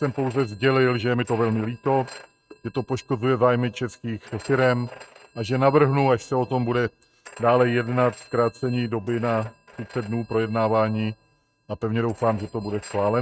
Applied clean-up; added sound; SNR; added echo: neural mask model RNNoise.